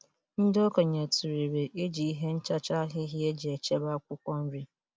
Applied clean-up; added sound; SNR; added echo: none; none; none; none.